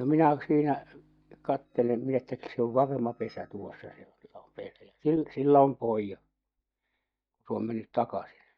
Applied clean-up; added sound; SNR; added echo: neural mask model DeepFilterNet 3.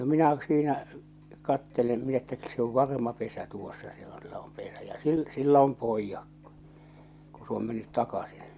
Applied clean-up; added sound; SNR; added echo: none; none; none; none.